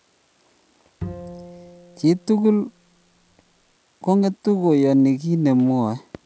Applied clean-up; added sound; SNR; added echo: none; Bowed string instrument; 18 dB; none.